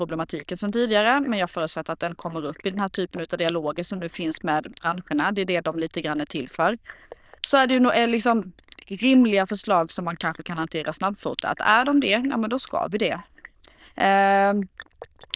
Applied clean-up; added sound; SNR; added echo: neural diffusion model UNIVERSE++.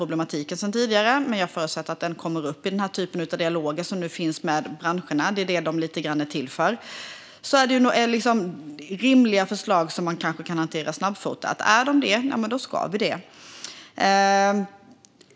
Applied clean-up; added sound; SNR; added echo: none; none; none; none.